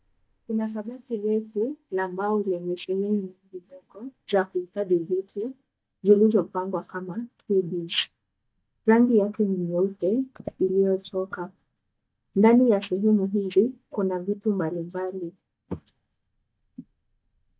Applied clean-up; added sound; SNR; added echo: neural mask model DeepFilterNet 3.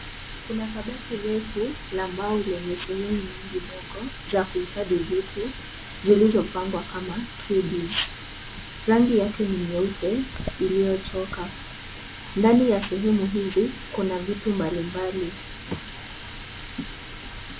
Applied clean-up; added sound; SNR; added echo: none; Water tap, faucet; 12 dB; none.